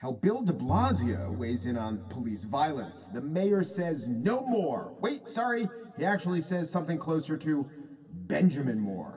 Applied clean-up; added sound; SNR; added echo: none; Tabla; 8 dB; reverberation time 2.2 s.